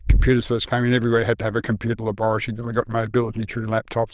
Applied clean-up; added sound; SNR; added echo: neural diffusion model UNIVERSE++.